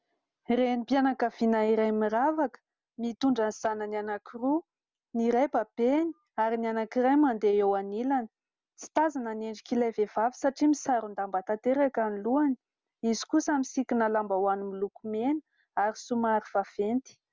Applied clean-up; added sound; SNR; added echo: none; none; none; none.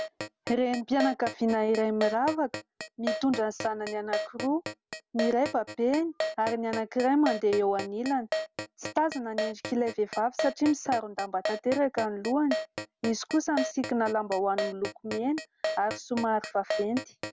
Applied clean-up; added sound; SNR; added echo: none; Keyboard (musical); 8 dB; none.